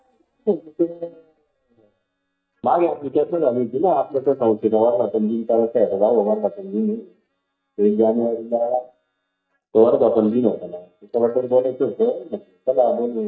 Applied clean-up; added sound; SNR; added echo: neural mask model DeepFilterNet 3.